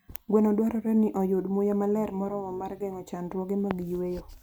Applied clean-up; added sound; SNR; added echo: none; none; none; none.